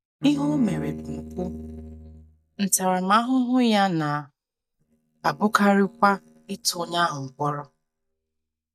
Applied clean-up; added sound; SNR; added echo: neural mask model DeepFilterNet 3.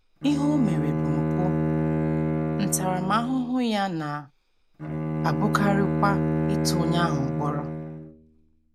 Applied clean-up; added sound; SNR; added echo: none; Bowed string instrument; -1 dB; none.